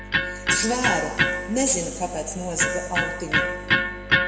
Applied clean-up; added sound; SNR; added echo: none; Electric guitar; -3 dB; reverberation time 1.9 s.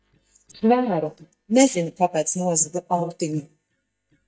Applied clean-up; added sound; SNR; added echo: neural mask model DeepFilterNet 3.